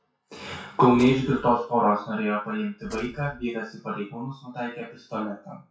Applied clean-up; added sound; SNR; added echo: classical method WPE with log-MMSE.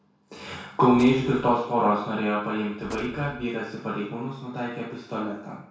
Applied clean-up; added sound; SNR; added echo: none; Gunshot, gunfire; 16 dB; reverberation time 0.6 s.